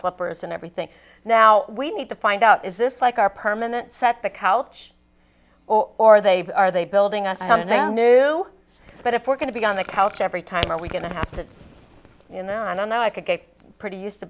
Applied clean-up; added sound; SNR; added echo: none; none; none; none.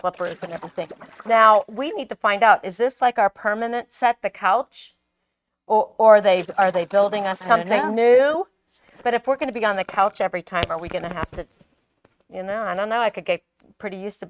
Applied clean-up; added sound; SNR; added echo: neural mask model RNNoise.